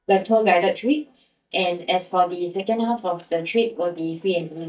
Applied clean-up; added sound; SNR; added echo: neural mask model DeepFilterNet 3.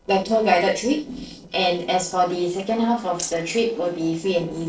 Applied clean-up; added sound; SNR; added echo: neural separator model SepFormer DNS4.